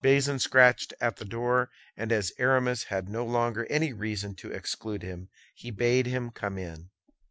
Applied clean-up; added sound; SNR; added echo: none; none; none; none.